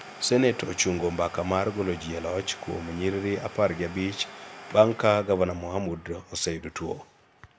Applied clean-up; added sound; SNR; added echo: none; Domestic sounds, home sounds; 18 dB; none.